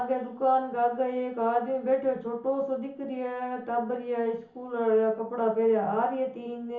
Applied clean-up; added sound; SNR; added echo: none; none; none; reverberation time 0.7 s.